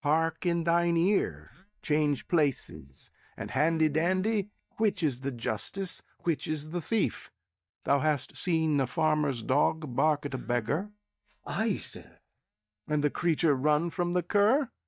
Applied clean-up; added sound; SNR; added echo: neural mask model DeepFilterNet 3.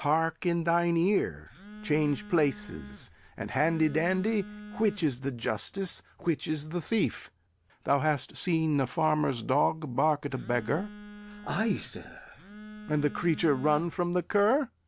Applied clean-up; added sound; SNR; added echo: none; Telephone; 16 dB; none.